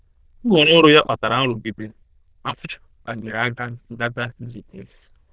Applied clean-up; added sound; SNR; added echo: neural diffusion model UNIVERSE++.